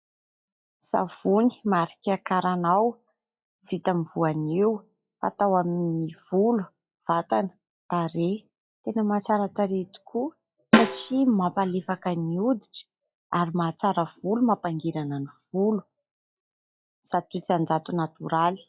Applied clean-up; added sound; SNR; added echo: classical method log-MMSE.